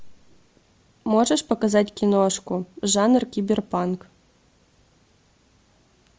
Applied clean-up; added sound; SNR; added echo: none; none; none; none.